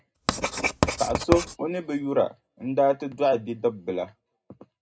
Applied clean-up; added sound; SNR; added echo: none; Writing; 2 dB; reverberation time 0.2 s.